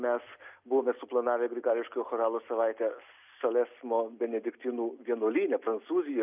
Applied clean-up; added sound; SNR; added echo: none; none; none; none.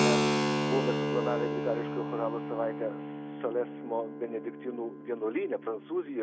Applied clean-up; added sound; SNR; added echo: none; Keyboard (musical); -1 dB; none.